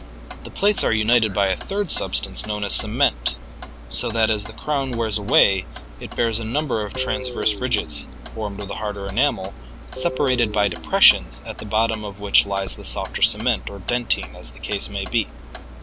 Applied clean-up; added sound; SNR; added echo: none; Guitar + Clock; 11 dB; none.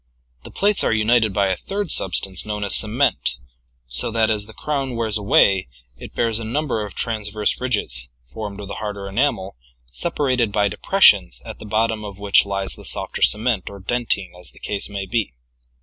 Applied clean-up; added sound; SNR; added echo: none; none; none; none.